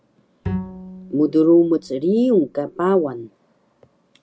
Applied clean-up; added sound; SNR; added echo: none; Bowed string instrument; 13 dB; none.